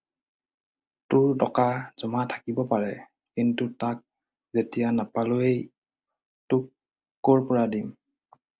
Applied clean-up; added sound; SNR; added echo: none; none; none; none.